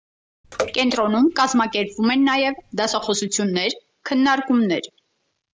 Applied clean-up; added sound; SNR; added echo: none; Bathtub (filling or washing) / Water / Splash, splatter; 14 dB; none.